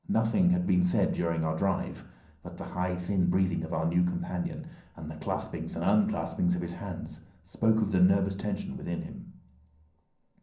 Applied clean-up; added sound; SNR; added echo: none; none; none; reverberation time 0.6 s.